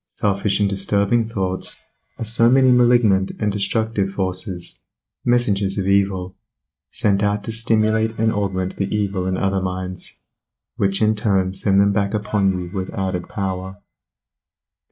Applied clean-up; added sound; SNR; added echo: neural mask model DeepFilterNet 3.